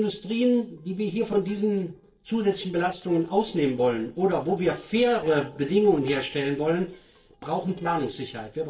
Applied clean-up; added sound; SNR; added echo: neural separator model SepFormer DNS4.